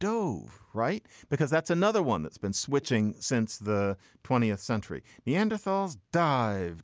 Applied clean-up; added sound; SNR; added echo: none; none; none; none.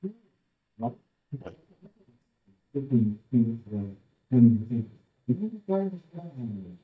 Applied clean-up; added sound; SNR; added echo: neural mask model DeepFilterNet 3.